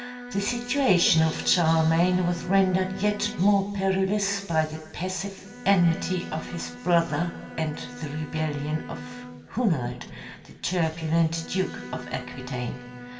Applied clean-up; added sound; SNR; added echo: none; Bowed string instrument; 15 dB; reverberation time 2.5 s.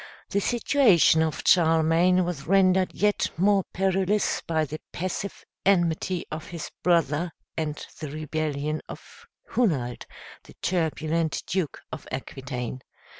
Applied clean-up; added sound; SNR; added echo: none; none; none; none.